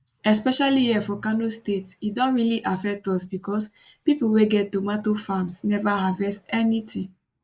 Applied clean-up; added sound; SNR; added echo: neural mask model Resemble Enhance denoiser.